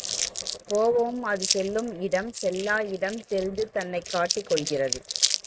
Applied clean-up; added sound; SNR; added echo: neural mask model RNNoise.